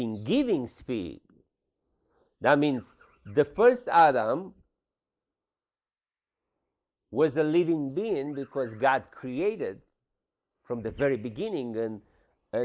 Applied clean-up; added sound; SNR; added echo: neural mask model Resemble Enhance denoiser.